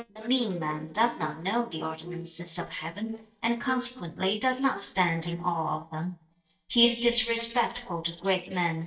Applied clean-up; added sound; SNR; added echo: neural mask model DeepFilterNet 3.